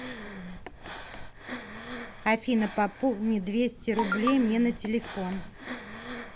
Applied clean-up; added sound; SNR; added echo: none; Breathing; 11 dB; none.